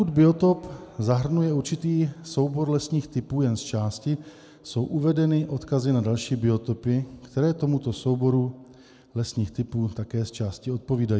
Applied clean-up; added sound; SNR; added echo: none; none; none; none.